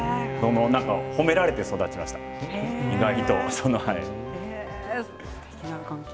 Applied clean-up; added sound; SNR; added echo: none; Bowed string instrument; 9 dB; none.